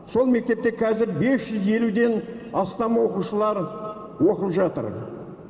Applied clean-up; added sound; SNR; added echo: none; none; none; none.